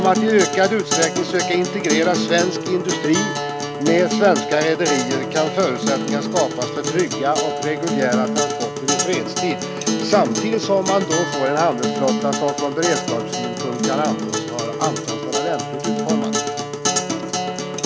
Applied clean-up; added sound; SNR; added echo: none; Acoustic guitar; 1 dB; none.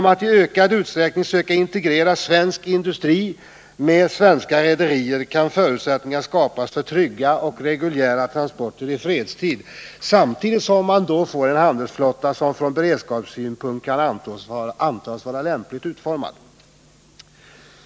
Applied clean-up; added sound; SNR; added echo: none; none; none; none.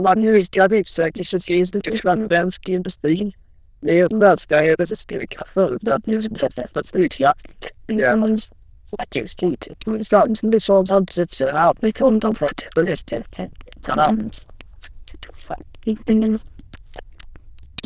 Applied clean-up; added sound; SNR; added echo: neural diffusion model UNIVERSE++.